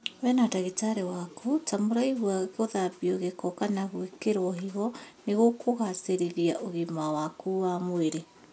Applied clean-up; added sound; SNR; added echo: none; none; none; none.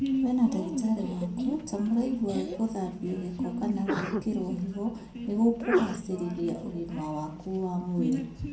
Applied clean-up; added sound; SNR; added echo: none; Sneeze; 3 dB; reverberation time 0.6 s.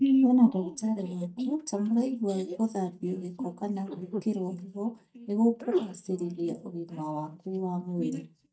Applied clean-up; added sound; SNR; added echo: neural mask model DeepFilterNet 3.